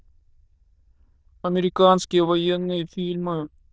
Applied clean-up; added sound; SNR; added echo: neural diffusion model UNIVERSE++.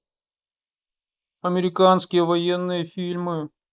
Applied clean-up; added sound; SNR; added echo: neural mask model Resemble Enhance denoiser.